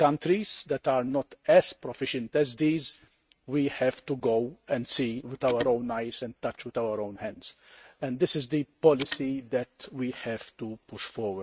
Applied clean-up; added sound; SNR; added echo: neural mask model RNNoise.